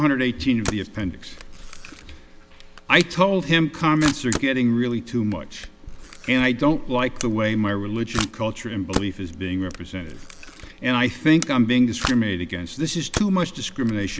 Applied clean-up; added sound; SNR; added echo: none; Camera; 12 dB; none.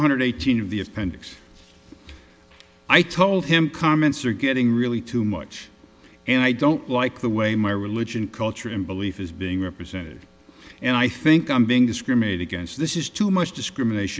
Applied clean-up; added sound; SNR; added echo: none; none; none; none.